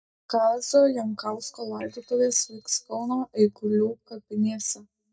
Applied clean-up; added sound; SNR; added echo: neural separator model SepFormer DNS4.